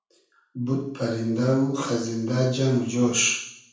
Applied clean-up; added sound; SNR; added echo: none; none; none; reverberation time 0.6 s.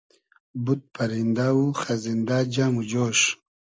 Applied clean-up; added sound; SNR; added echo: none; none; none; none.